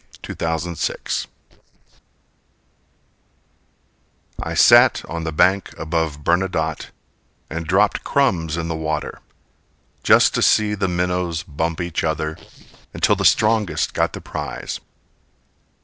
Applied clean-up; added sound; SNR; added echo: neural separator model SepFormer DNS4.